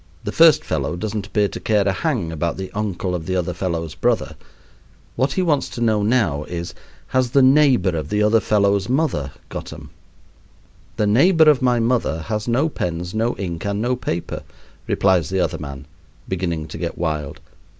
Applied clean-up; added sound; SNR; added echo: none; none; none; none.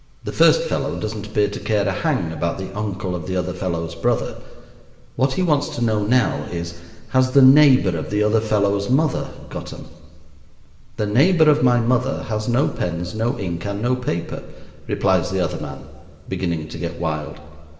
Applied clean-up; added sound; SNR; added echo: none; none; none; reverberation time 2.0 s.